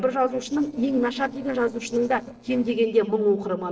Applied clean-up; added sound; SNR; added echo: neural separator model SepFormer DNS4.